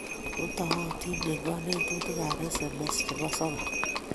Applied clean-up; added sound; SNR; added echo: none; Livestock, farm animals, working animals; 0 dB; none.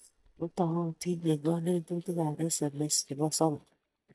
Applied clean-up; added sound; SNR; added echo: neural mask model DeepFilterNet 3.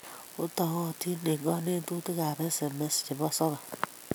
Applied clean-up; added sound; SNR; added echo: none; none; none; none.